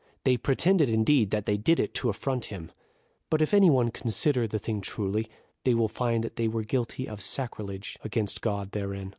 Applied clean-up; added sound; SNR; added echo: none; none; none; none.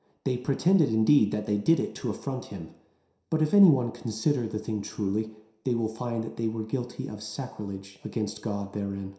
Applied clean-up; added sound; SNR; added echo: none; none; none; reverberation time 0.7 s.